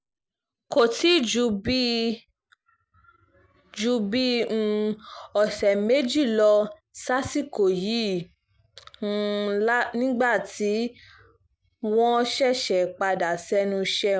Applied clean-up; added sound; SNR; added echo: none; none; none; none.